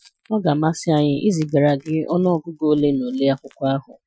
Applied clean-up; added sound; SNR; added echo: classical method Wiener filter.